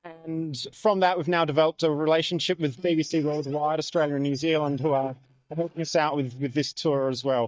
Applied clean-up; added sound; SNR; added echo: neural mask model DeepFilterNet 3.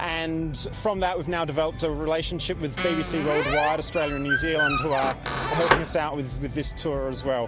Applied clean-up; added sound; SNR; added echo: none; Squeak; 0 dB; none.